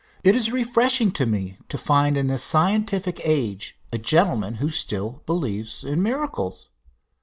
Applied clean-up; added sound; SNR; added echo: none; none; none; none.